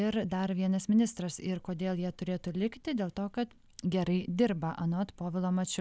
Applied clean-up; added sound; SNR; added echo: none; none; none; none.